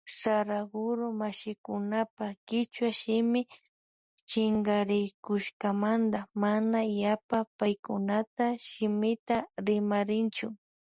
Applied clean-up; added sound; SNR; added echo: none; none; none; none.